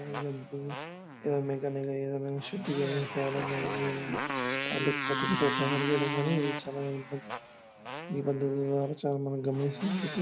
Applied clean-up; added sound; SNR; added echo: none; Motorcycle; 4 dB; none.